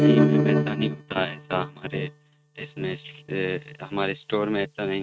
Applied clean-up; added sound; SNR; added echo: neural mask model RNNoise.